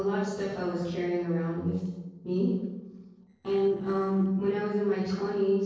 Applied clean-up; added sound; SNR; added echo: neural separator model SepFormer DNS4.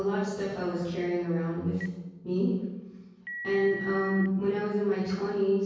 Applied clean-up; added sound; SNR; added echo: none; Telephone; 12 dB; reverberation time 1.3 s.